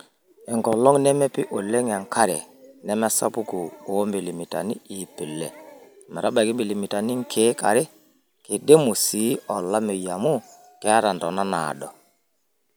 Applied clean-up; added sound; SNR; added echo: none; none; none; none.